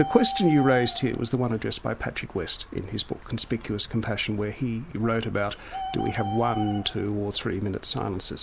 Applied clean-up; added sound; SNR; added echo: none; Bird; 10 dB; none.